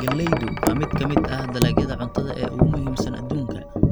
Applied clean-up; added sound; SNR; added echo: none; Wind chime; -4 dB; none.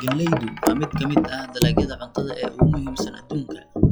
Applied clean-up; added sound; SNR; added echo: classical method log-MMSE.